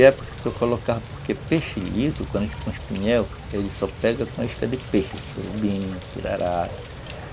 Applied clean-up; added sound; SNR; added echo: none; Rain; 10 dB; none.